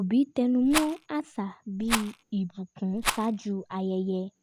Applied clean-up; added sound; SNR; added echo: none; Rattle; 6 dB; none.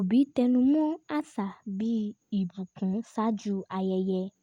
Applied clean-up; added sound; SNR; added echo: none; none; none; none.